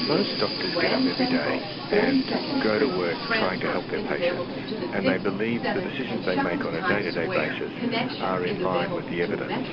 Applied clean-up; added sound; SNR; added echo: none; Subway, metro, underground; -1 dB; none.